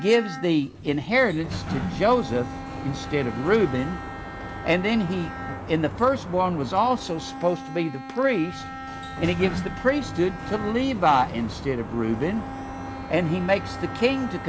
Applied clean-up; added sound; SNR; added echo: none; Sliding door + Bowed string instrument; 9 dB; none.